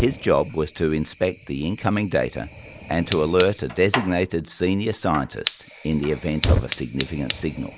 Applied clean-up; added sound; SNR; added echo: none; Fire; 7 dB; none.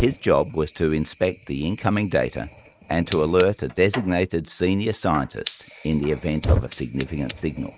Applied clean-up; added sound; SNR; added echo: neural mask model RNNoise.